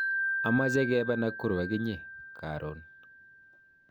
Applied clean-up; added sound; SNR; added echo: none; Wind chime; 4 dB; none.